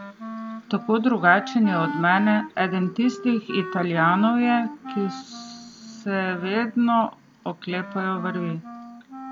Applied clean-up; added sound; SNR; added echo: none; Wind instrument, woodwind instrument; 12 dB; none.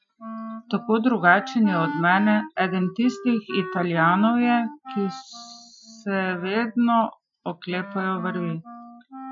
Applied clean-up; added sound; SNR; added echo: classical method Wiener filter.